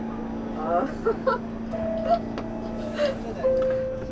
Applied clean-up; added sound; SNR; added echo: none; Subway, metro, underground; -2 dB; reverberation time 0.1 s.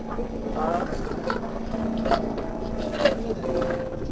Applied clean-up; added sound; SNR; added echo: neural separator model SepFormer DNS4.